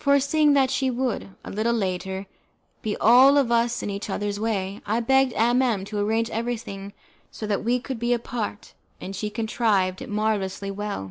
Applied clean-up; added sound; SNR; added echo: none; none; none; none.